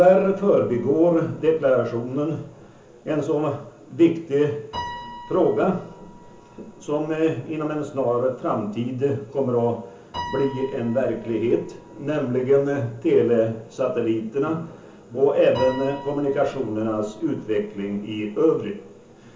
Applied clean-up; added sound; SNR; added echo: none; Piano; 19 dB; reverberation time 0.8 s.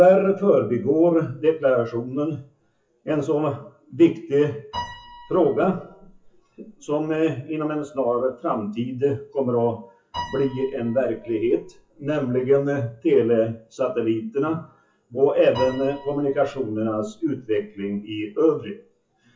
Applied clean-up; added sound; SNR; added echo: classical method WPE with log-MMSE.